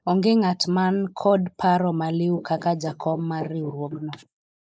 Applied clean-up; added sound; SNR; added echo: neural mask model Resemble Enhance denoiser.